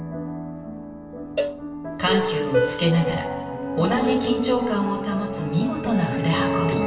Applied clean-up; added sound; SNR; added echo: none; Cowbell; 11 dB; reverberation time 1.0 s.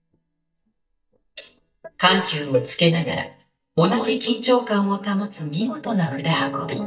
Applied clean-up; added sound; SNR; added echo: neural mask model DeepFilterNet 3.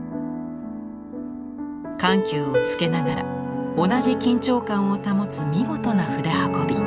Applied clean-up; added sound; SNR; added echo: none; none; none; none.